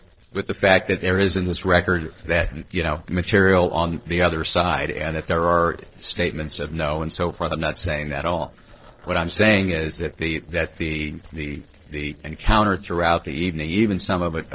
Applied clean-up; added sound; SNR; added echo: neural separator model SepFormer DNS4.